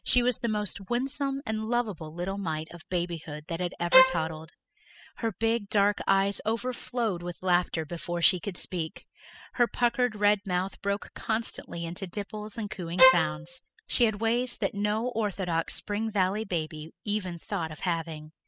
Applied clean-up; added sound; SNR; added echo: classical method spectral subtraction.